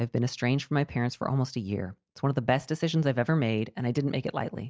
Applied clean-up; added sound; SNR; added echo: none; none; none; none.